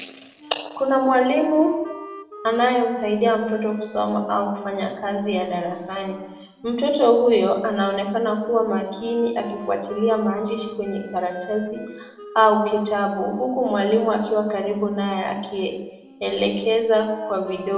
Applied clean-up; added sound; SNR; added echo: none; Wind instrument, woodwind instrument; 20 dB; reverberation time 0.9 s.